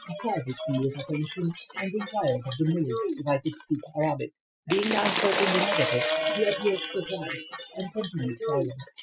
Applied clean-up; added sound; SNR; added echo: classical method Wiener filter.